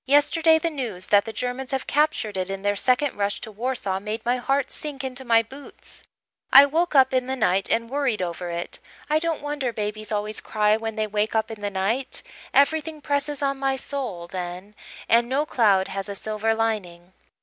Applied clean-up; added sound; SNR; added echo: none; none; none; none.